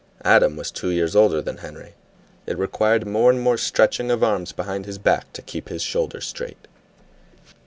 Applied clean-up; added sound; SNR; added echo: none; none; none; none.